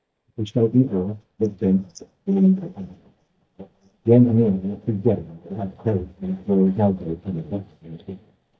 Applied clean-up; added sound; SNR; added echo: neural mask model DeepFilterNet 3.